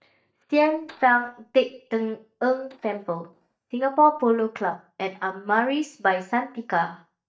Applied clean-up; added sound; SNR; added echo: neural mask model DeepFilterNet 3.